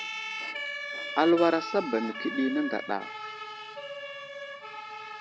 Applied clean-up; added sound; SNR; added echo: none; Siren; 7 dB; none.